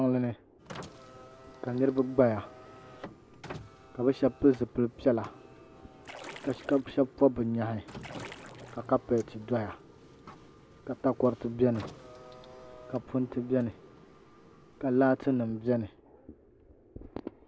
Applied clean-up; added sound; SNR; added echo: none; Car + Splash, splatter; 19 dB; none.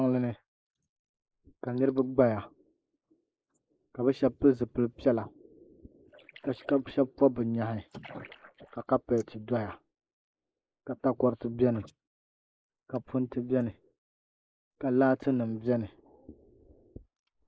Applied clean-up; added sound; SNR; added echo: neural mask model Resemble Enhance denoiser.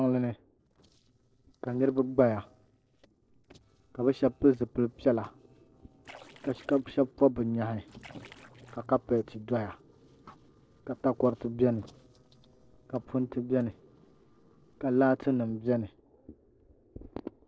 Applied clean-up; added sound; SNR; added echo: neural separator model SepFormer DNS4.